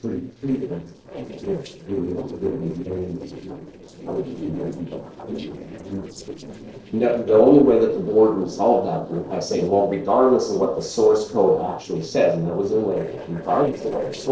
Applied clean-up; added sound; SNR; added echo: neural separator model SepFormer DNS4.